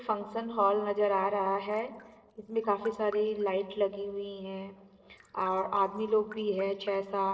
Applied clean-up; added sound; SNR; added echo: neural separator model SepFormer DNS4.